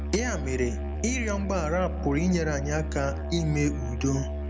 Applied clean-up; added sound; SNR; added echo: none; Musical instrument; 3 dB; none.